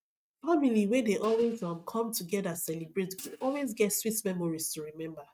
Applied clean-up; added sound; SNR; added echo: neural mask model RNNoise.